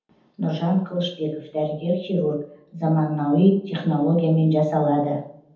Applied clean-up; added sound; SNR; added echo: none; none; none; reverberation time 0.6 s.